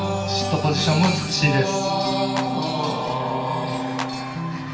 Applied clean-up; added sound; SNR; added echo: none; Clapping; 13 dB; reverberation time 0.9 s.